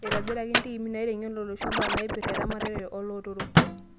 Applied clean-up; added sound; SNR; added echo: none; Microwave oven + Scratching (performance technique); -4 dB; none.